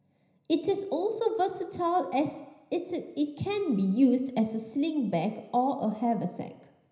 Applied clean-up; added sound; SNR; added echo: none; none; none; reverberation time 0.9 s.